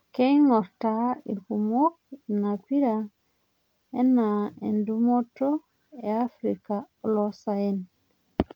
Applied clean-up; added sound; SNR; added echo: none; none; none; none.